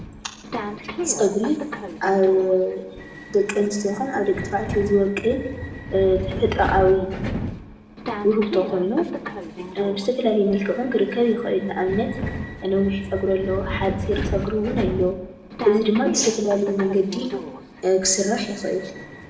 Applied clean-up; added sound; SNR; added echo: none; Subway, metro, underground; 9 dB; reverberation time 0.8 s.